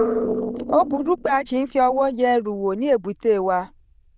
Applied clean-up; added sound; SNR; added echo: neural diffusion model UNIVERSE++.